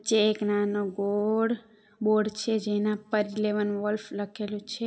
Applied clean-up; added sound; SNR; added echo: none; none; none; reverberation time 0.5 s.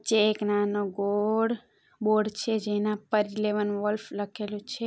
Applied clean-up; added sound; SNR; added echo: none; none; none; none.